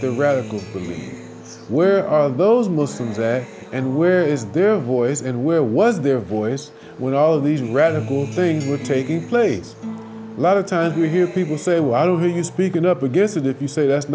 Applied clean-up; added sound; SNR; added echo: none; Acoustic guitar; 16 dB; none.